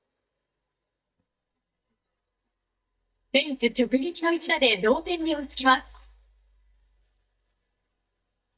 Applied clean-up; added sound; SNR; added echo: neural mask model DeepFilterNet 3.